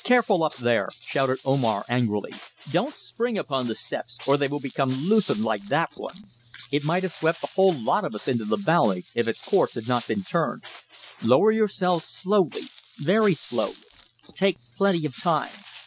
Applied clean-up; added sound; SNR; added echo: none; Walk, footsteps; 17 dB; none.